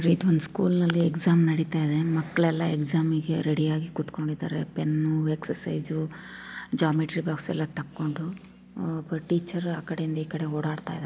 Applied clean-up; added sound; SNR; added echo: none; none; none; none.